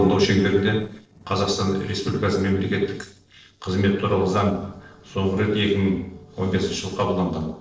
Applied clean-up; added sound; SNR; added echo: neural separator model SepFormer DNS4.